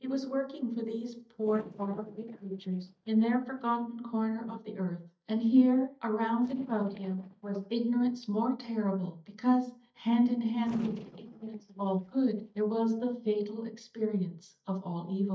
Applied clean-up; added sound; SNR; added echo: neural mask model DeepFilterNet 3.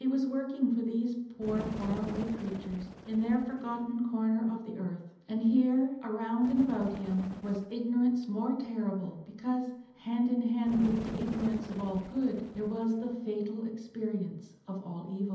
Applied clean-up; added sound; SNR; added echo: none; Bird; 14 dB; reverberation time 0.9 s.